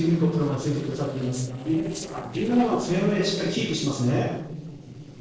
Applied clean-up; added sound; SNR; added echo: neural separator model SepFormer DNS4.